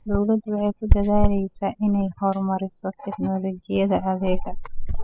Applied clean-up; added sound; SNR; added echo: classical method spectral subtraction.